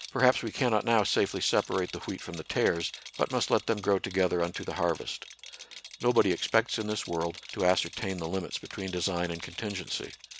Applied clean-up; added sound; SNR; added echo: none; Rattle; 17 dB; none.